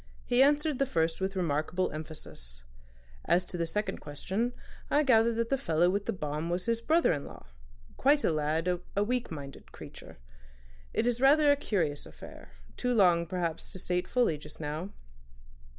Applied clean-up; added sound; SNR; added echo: none; none; none; none.